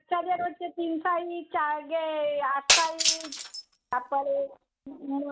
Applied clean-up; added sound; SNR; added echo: neural mask model RNNoise.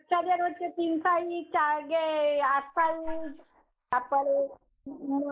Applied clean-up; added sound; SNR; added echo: neural mask model Resemble Enhance denoiser.